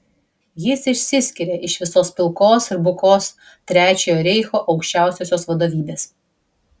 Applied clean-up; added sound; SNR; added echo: none; none; none; none.